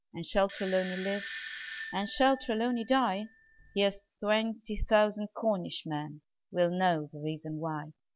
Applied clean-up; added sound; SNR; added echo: none; Bell / Doorbell; 1 dB; none.